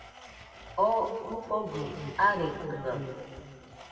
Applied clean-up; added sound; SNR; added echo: none; Domestic sounds, home sounds; 16 dB; reverberation time 2.3 s.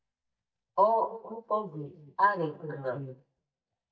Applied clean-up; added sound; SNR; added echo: neural mask model DeepFilterNet 3.